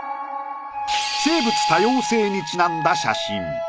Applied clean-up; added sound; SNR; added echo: none; Wind instrument, woodwind instrument; 18 dB; none.